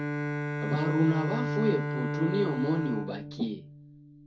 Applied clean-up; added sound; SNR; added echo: none; Bowed string instrument; 2 dB; reverberation time 0.3 s.